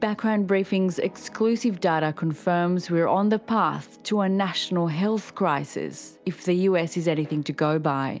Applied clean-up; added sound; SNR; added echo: none; none; none; none.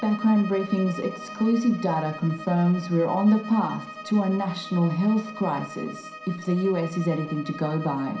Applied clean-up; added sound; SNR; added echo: none; Bowed string instrument; 15 dB; reverberation time 0.5 s.